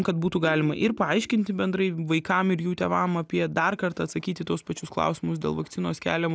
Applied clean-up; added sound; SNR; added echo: none; Ringtone; 17 dB; none.